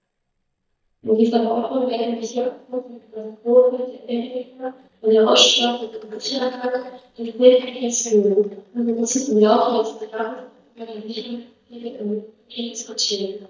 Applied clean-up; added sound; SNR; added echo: neural mask model DeepFilterNet 3.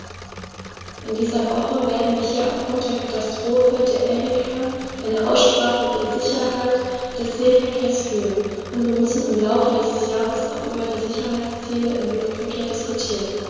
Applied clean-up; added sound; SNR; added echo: none; Engine / Mechanisms; 15 dB; reverberation time 1.9 s.